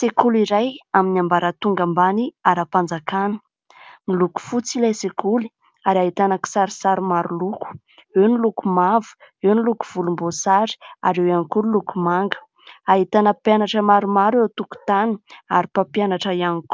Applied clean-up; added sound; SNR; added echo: none; none; none; none.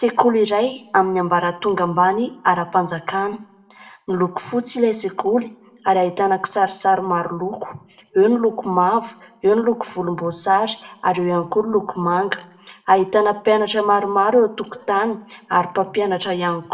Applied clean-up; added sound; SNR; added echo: none; none; none; reverberation time 0.4 s.